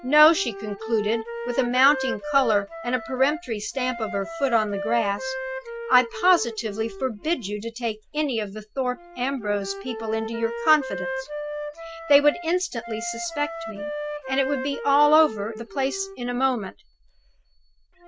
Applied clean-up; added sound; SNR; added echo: none; Wind instrument, woodwind instrument; 9 dB; none.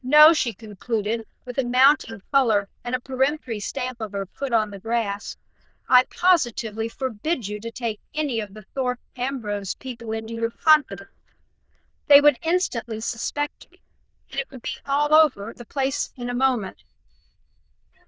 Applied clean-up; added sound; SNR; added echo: neural diffusion model UNIVERSE++.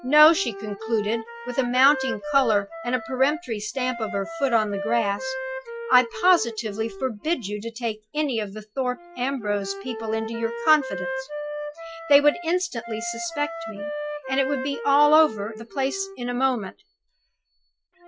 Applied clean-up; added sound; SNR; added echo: classical method log-MMSE.